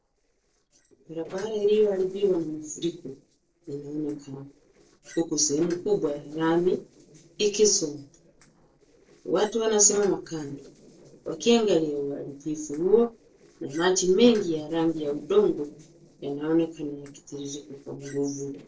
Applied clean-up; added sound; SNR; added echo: neural separator model SepFormer DNS4.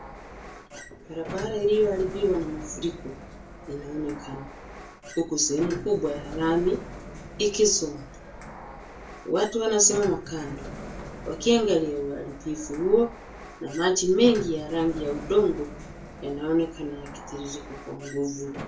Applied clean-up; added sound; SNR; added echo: none; Sliding door; 13 dB; reverberation time 0.3 s.